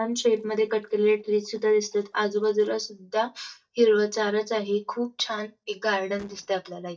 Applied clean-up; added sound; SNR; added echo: neural mask model DeepFilterNet 3.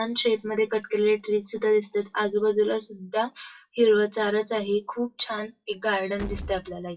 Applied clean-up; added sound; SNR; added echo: classical method WPE with log-MMSE.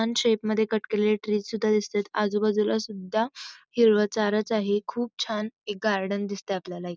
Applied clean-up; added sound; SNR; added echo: none; none; none; none.